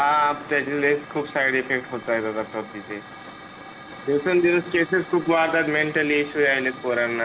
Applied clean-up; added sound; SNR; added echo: none; Hiss / Fire; 16 dB; none.